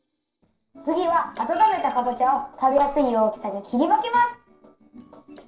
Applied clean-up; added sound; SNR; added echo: neural separator model SepFormer DNS4.